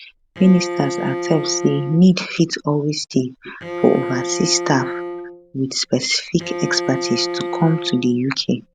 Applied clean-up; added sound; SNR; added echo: none; Bowed string instrument; 8 dB; none.